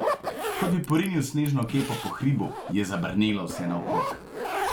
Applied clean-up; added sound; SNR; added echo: none; Zipper (clothing); 5 dB; none.